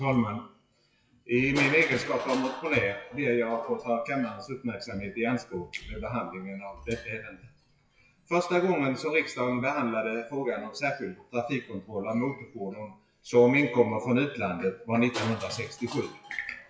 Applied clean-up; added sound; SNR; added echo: classical method WPE with log-MMSE.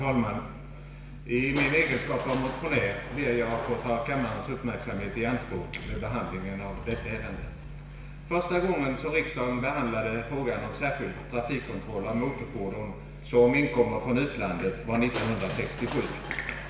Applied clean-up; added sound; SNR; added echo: none; Crushing; 14 dB; reverberation time 1.0 s.